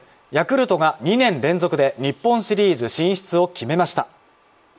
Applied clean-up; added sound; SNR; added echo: none; none; none; none.